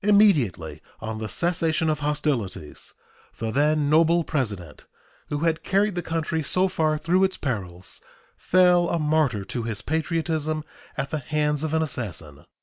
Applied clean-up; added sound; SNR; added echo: none; none; none; none.